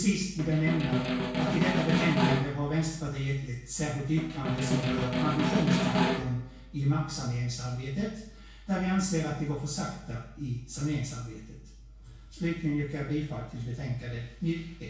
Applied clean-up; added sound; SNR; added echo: none; Snare drum; -1 dB; reverberation time 0.6 s.